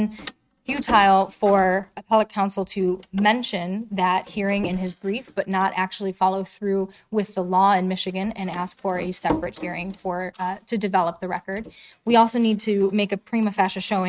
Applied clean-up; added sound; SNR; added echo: neural mask model RNNoise.